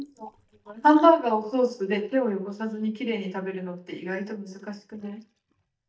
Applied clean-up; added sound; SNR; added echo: neural mask model DeepFilterNet 3.